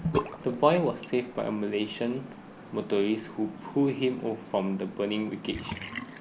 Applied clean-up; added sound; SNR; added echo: none; Bathtub (filling or washing) / Sink (filling or washing); 10 dB; none.